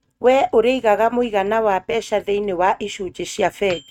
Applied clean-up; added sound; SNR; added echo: neural mask model RNNoise.